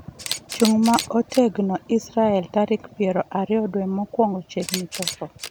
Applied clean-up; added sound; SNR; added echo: none; Camera; 13 dB; none.